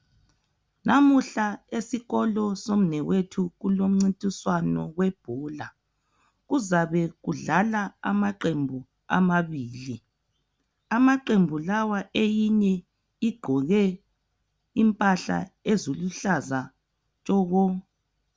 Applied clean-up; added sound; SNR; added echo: none; none; none; none.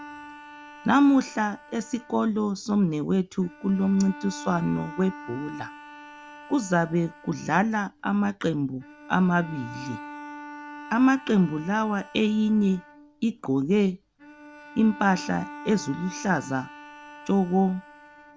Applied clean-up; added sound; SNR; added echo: none; Bowed string instrument; 17 dB; none.